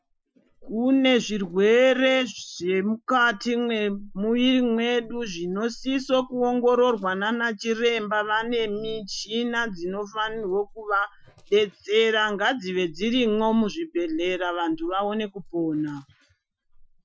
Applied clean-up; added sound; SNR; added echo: classical method Wiener filter.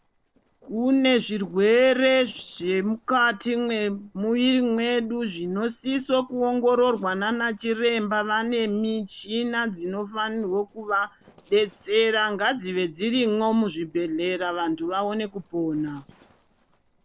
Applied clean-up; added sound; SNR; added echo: neural separator model SepFormer DNS4.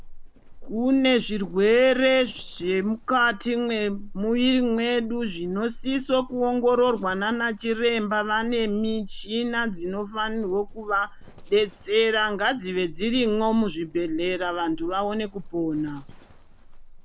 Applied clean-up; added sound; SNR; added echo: none; Livestock, farm animals, working animals; 14 dB; none.